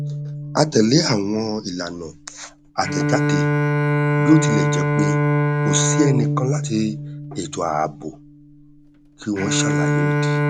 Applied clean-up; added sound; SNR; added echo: none; Bowed string instrument; -1 dB; none.